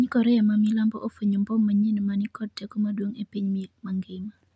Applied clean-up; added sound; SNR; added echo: none; none; none; none.